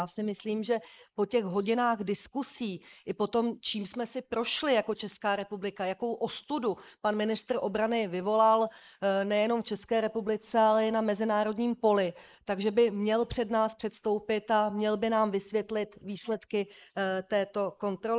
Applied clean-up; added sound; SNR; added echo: neural mask model Resemble Enhance denoiser.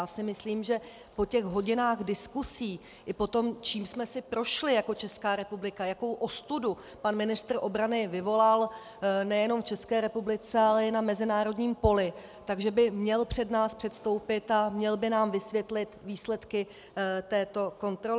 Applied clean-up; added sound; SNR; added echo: none; none; none; none.